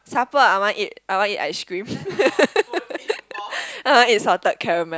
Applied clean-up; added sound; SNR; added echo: none; none; none; none.